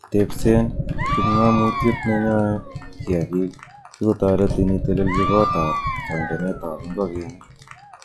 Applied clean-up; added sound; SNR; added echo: classical method log-MMSE.